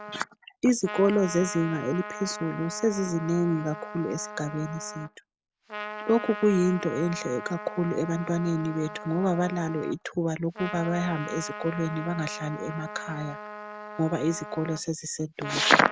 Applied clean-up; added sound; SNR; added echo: none; Trumpet; 11 dB; none.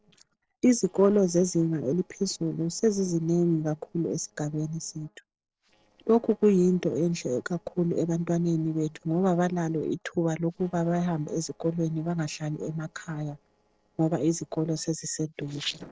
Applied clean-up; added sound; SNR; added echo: neural separator model SepFormer DNS4.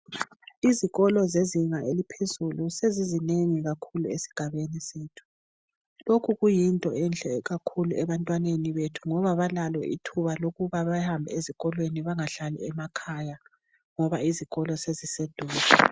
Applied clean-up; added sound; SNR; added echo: none; none; none; none.